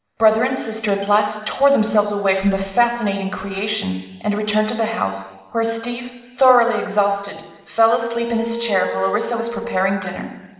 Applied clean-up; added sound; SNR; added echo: none; Wind instrument, woodwind instrument; 10 dB; reverberation time 1.0 s.